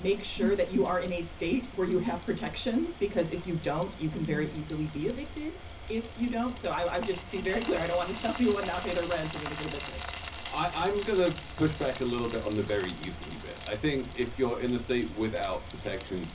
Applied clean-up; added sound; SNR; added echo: none; Frying (food); 7 dB; reverberation time 0.4 s.